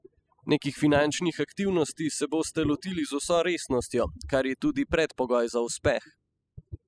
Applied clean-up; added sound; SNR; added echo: classical method spectral subtraction.